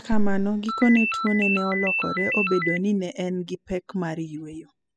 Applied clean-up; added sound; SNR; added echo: classical method spectral subtraction.